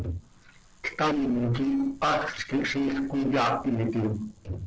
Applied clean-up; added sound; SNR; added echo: neural separator model SepFormer DNS4.